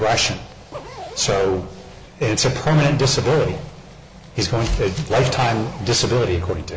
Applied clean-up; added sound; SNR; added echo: none; Zipper (clothing); 20 dB; none.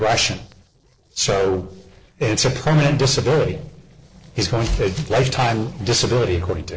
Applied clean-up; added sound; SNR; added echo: neural separator model SepFormer DNS4.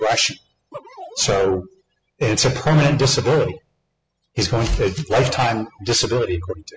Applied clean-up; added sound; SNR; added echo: classical method spectral subtraction.